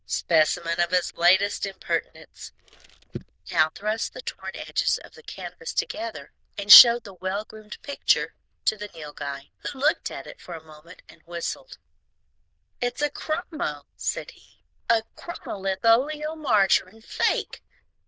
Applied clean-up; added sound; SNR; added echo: neural diffusion model UNIVERSE++.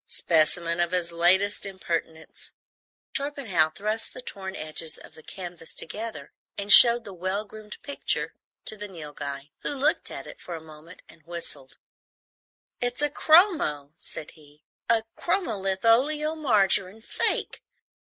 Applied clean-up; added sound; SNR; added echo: neural mask model Resemble Enhance denoiser.